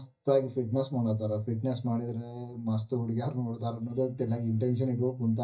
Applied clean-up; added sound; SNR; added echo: neural mask model DeepFilterNet 3.